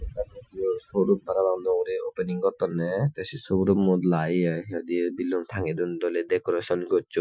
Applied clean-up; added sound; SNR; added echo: classical method Wiener filter.